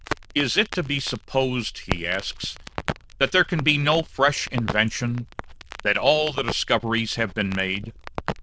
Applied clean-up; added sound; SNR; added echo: neural diffusion model UNIVERSE++.